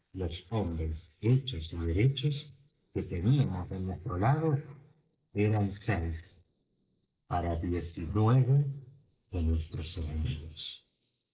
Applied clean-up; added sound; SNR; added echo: neural mask model Resemble Enhance denoiser.